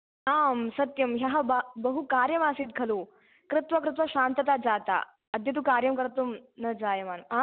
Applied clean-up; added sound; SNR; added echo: none; none; none; none.